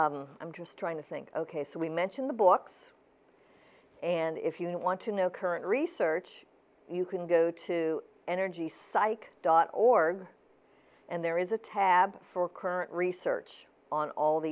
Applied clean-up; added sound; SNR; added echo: none; none; none; none.